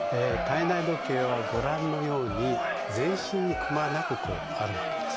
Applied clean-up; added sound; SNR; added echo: none; Crowd; 2 dB; none.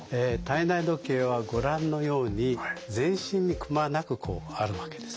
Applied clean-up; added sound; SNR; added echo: none; none; none; none.